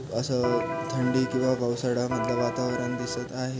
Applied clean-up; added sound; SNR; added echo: none; Electric guitar; 5 dB; none.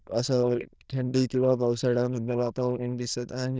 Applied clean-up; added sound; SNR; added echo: neural diffusion model UNIVERSE++.